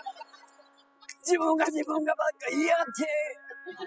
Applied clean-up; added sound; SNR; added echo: classical method spectral subtraction.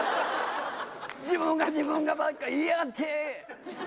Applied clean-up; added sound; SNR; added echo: none; none; none; none.